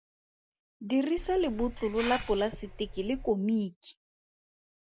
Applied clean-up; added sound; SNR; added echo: none; Hiss; 9 dB; none.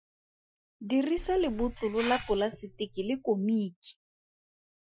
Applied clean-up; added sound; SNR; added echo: classical method Wiener filter.